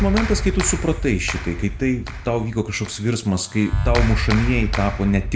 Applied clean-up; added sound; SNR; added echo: none; Clapping; 3 dB; reverberation time 0.7 s.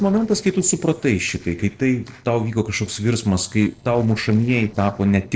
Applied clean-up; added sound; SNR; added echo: neural separator model SepFormer DNS4.